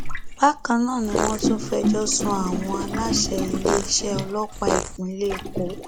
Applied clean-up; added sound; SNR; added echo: none; Fart + Gurgling; 1 dB; none.